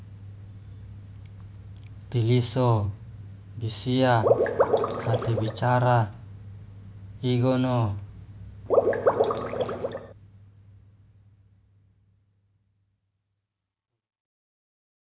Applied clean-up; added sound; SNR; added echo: none; Water / Liquid; -5 dB; none.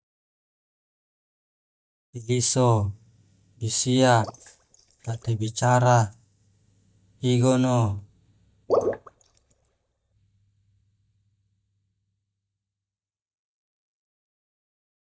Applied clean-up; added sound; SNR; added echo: neural mask model DeepFilterNet 3.